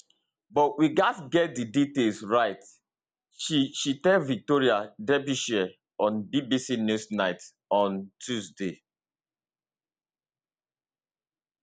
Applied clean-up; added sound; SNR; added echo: none; none; none; none.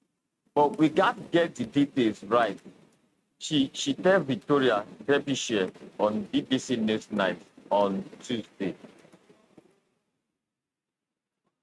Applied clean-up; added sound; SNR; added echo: neural mask model RNNoise.